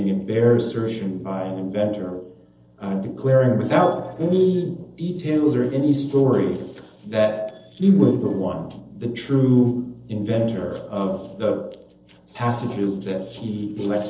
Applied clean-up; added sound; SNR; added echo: neural separator model SepFormer DNS4.